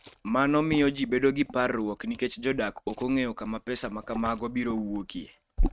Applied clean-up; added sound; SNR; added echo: neural mask model RNNoise.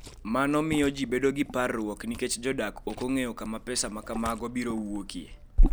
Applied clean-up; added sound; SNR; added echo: none; Liquid; 1 dB; none.